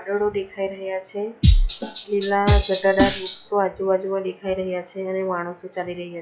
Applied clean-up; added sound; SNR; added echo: classical method log-MMSE.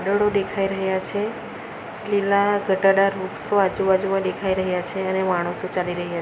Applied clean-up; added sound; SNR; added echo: none; none; none; none.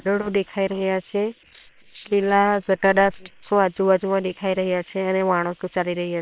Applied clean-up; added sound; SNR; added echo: neural separator model SepFormer WHAM!.